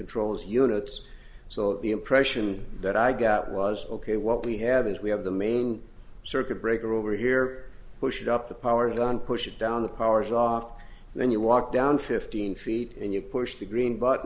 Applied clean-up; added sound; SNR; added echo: none; none; none; none.